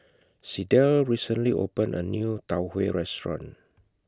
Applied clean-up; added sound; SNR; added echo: none; none; none; none.